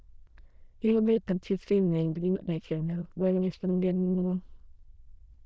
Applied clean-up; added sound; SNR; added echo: neural diffusion model UNIVERSE++.